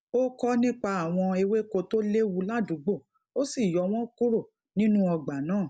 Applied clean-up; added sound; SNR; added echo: none; none; none; none.